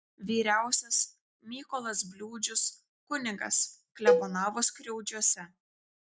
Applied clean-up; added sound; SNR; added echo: none; Cowbell; -2 dB; none.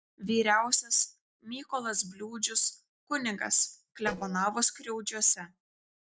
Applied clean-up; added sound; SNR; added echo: neural separator model SepFormer DNS4.